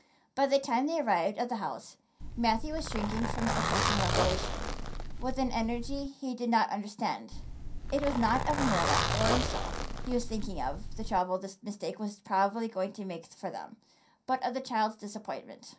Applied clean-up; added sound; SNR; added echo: none; Zipper (clothing); 0 dB; reverberation time 0.3 s.